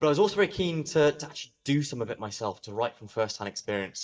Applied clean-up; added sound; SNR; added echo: neural mask model DeepFilterNet 3.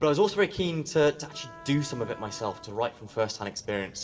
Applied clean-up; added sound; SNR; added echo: none; Wind instrument, woodwind instrument; 19 dB; reverberation time 2.8 s.